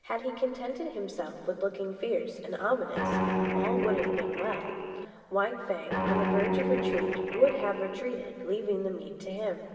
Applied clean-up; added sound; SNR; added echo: none; Guitar; -2 dB; reverberation time 2.6 s.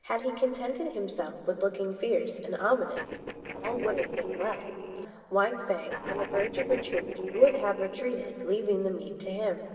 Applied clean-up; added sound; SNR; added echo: neural separator model SepFormer DNS4.